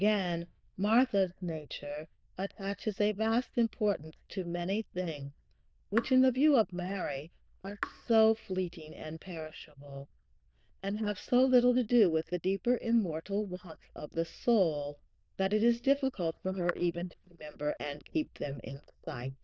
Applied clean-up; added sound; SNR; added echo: neural diffusion model UNIVERSE++.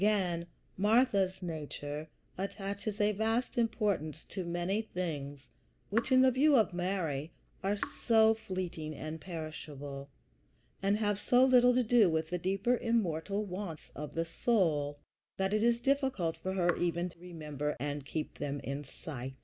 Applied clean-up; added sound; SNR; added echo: none; Raindrop / Drip; 14 dB; none.